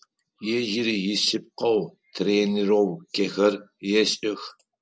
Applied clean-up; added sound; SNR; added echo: none; none; none; none.